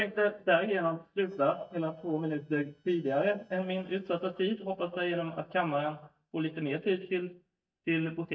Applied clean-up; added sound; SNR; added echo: neural mask model DeepFilterNet 3.